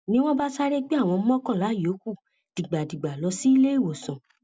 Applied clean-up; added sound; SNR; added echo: none; none; none; none.